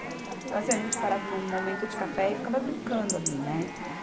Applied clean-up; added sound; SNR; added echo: none; Chatter / Chirp, tweet / Livestock, farm animals, working animals; 3 dB; none.